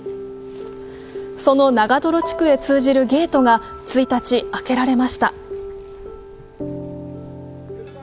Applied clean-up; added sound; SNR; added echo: none; none; none; none.